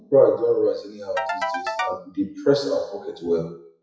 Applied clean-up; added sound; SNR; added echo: classical method WPE with log-MMSE.